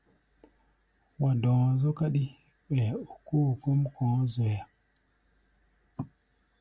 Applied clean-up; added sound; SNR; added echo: none; none; none; none.